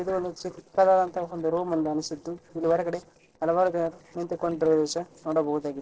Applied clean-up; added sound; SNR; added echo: neural separator model SepFormer DNS4.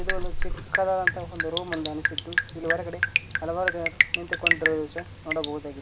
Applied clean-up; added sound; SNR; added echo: none; Drip; -4 dB; none.